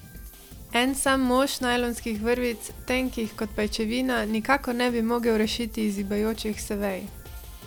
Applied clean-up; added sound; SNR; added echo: none; Drum kit; 15 dB; none.